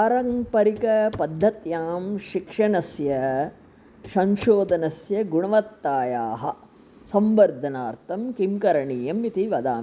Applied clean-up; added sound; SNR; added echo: none; Walk, footsteps / Run / Wood; 19 dB; none.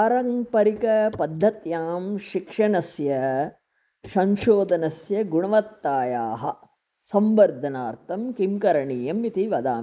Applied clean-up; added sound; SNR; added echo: neural mask model Resemble Enhance denoiser.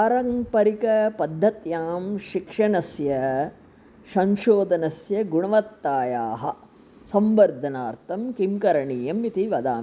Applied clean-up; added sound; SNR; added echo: none; none; none; none.